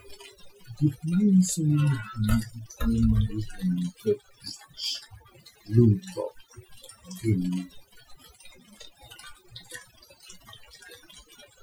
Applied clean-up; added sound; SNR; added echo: classical method Wiener filter.